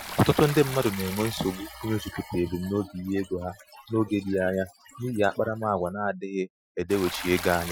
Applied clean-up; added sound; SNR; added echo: classical method Wiener filter.